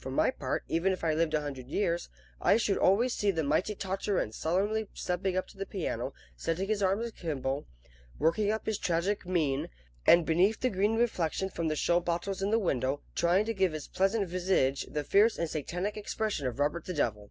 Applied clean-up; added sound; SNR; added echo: none; none; none; none.